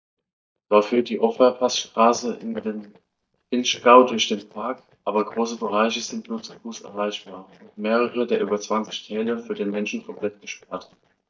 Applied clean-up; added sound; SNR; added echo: neural mask model DeepFilterNet 3.